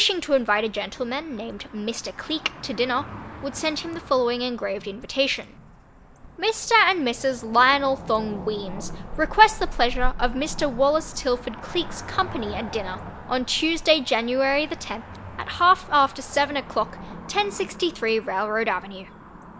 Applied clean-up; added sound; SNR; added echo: none; Cricket / Motor vehicle (road); 10 dB; none.